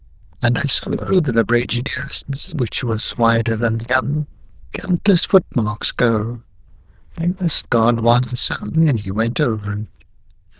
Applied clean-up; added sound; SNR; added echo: neural diffusion model UNIVERSE++.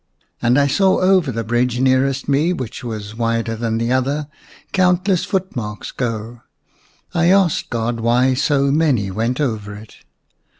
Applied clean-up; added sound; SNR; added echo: none; none; none; none.